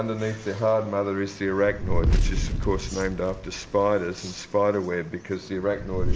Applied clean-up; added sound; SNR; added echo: none; Fire; 2 dB; none.